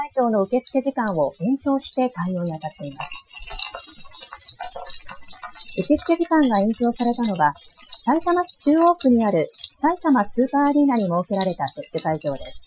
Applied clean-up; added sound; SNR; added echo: classical method Wiener filter.